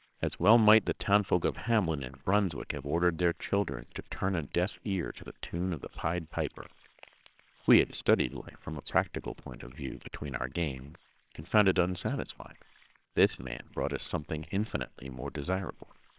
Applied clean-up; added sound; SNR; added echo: neural separator model SepFormer WHAMR!.